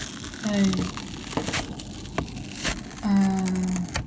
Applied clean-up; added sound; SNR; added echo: none; Tearing; 8 dB; reverberation time 1.4 s.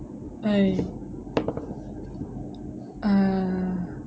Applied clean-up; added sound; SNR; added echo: none; none; none; none.